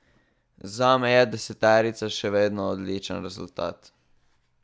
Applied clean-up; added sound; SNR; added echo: none; none; none; none.